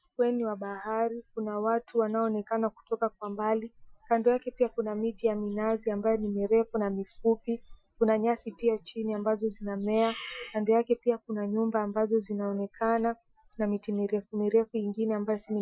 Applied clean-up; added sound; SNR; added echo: classical method Wiener filter.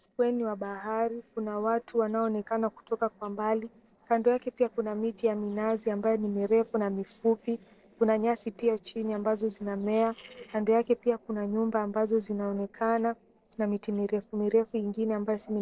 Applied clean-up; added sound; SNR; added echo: neural separator model SepFormer DNS4.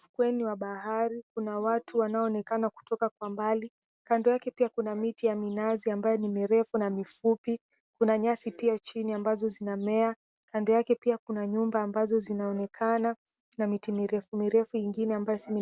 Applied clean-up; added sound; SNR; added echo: none; none; none; none.